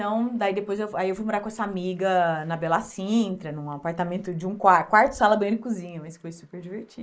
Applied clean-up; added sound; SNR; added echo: neural mask model Resemble Enhance denoiser.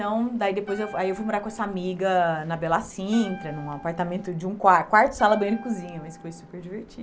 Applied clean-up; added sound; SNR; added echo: none; Wind instrument, woodwind instrument; 20 dB; none.